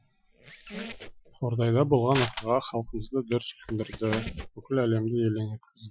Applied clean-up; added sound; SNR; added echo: classical method Wiener filter.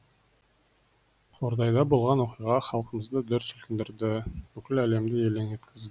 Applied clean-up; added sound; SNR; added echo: none; none; none; none.